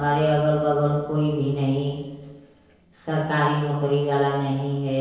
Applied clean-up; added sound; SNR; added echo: neural separator model SepFormer DNS4.